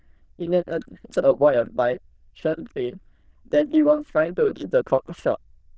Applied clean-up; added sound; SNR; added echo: neural diffusion model UNIVERSE++.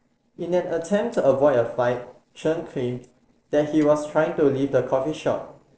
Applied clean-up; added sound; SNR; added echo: neural separator model SepFormer DNS4.